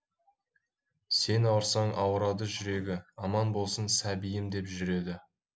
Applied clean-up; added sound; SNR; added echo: none; none; none; none.